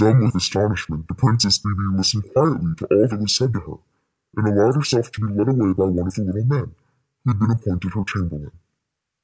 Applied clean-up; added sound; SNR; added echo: none; none; none; none.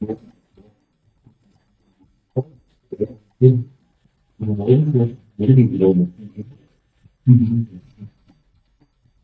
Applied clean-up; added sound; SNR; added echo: neural mask model DeepFilterNet 3.